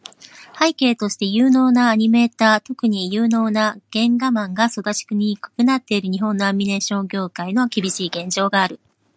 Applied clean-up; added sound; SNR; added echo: none; none; none; none.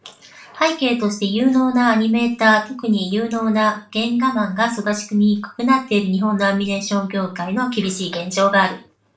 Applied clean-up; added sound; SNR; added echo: none; none; none; reverberation time 0.3 s.